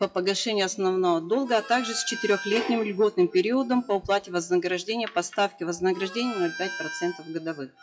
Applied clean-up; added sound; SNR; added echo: classical method WPE with log-MMSE.